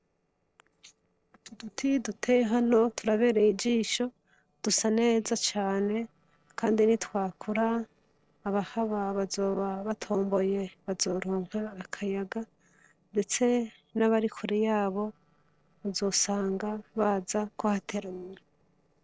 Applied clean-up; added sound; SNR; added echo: neural separator model SepFormer DNS4.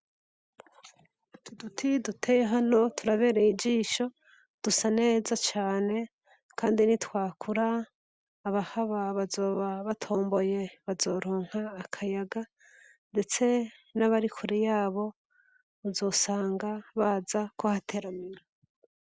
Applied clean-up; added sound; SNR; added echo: none; none; none; none.